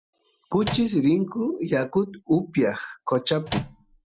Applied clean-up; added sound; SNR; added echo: none; Microwave oven; 9 dB; none.